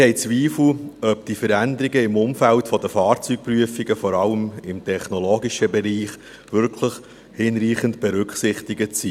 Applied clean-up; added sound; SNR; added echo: none; none; none; none.